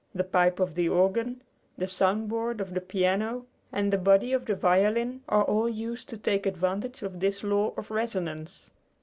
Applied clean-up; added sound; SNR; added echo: none; none; none; none.